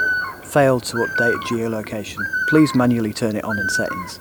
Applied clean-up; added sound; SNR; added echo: none; Bird; 5 dB; none.